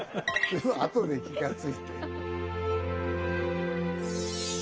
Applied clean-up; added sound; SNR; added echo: none; none; none; none.